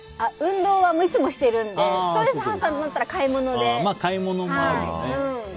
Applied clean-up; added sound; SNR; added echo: none; none; none; none.